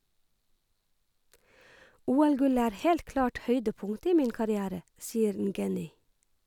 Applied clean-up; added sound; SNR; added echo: none; none; none; none.